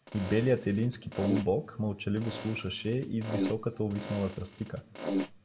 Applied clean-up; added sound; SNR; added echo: none; Fart; 6 dB; reverberation time 0.9 s.